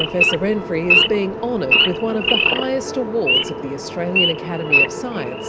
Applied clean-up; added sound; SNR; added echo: none; Idling / Wild animals; -3 dB; none.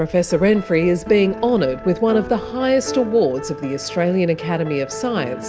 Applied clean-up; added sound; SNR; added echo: none; none; none; none.